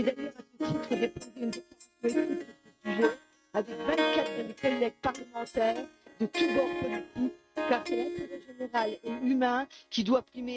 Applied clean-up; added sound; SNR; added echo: neural mask model RNNoise.